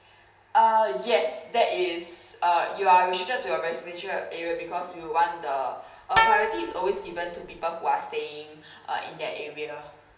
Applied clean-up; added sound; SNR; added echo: none; Bowed string instrument; -1 dB; reverberation time 0.8 s.